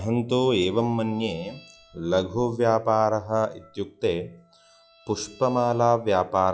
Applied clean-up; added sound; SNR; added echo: classical method log-MMSE.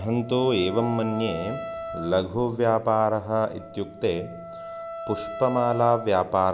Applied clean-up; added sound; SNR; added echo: none; Wind instrument, woodwind instrument; 12 dB; none.